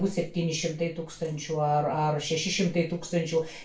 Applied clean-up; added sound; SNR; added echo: none; none; none; reverberation time 0.3 s.